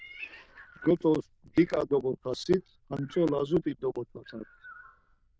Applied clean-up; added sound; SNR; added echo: neural diffusion model UNIVERSE++.